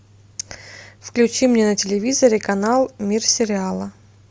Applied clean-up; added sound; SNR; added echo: none; none; none; none.